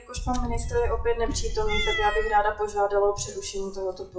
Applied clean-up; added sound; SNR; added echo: classical method WPE with log-MMSE.